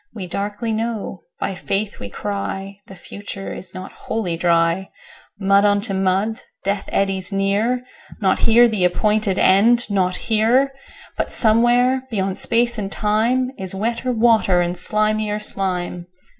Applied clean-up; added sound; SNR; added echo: none; none; none; none.